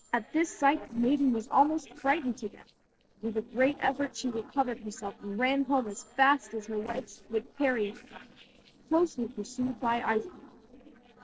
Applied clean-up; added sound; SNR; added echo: neural separator model SepFormer DNS4.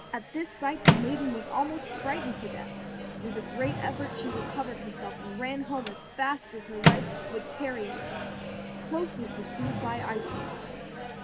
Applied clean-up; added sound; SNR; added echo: none; Microwave oven; -3 dB; none.